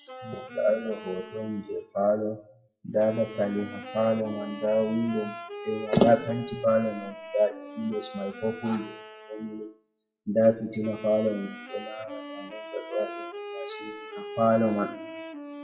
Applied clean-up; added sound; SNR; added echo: classical method WPE with log-MMSE.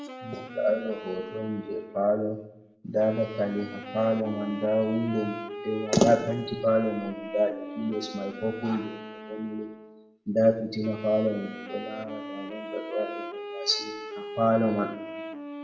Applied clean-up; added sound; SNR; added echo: none; Wind instrument, woodwind instrument; 11 dB; reverberation time 0.6 s.